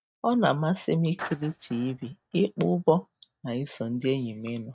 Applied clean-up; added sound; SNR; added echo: neural mask model RNNoise.